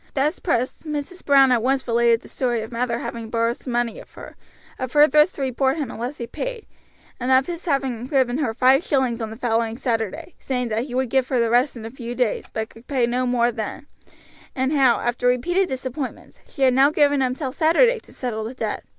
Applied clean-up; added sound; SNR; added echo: none; none; none; none.